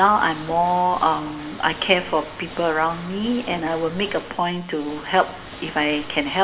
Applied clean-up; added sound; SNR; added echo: none; Water / Mechanisms; 17 dB; reverberation time 2.8 s.